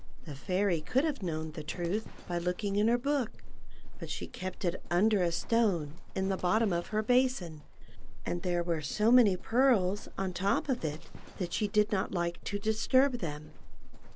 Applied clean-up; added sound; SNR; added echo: none; Livestock, farm animals, working animals; 5 dB; none.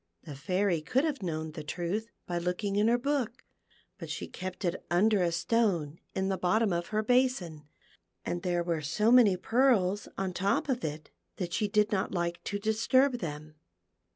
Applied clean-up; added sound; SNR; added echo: none; none; none; none.